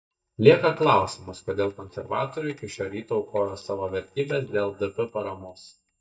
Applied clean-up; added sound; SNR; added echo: neural mask model DeepFilterNet 3.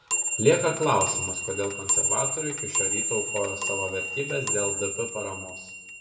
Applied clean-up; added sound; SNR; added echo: none; Clock; -1 dB; reverberation time 0.7 s.